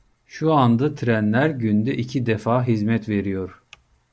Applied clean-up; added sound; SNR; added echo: none; none; none; none.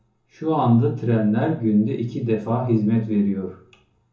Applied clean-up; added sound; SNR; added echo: none; none; none; reverberation time 0.6 s.